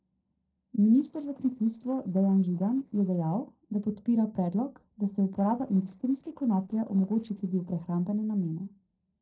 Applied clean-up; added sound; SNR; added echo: neural separator model SepFormer DNS4.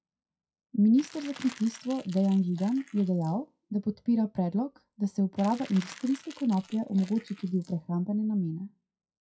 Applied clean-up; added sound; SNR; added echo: classical method WPE with log-MMSE.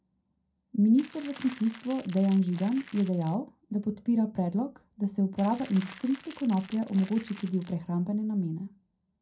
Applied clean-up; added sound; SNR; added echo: none; Crackle; 19 dB; reverberation time 0.2 s.